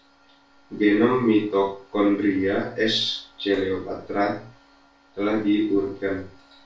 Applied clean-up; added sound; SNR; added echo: none; none; none; reverberation time 0.3 s.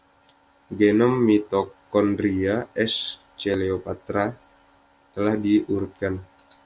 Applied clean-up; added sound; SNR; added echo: none; none; none; none.